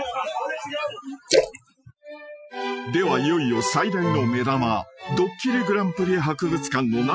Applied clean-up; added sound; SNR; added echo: classical method Wiener filter.